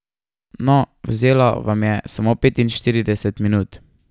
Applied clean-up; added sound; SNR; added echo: none; none; none; none.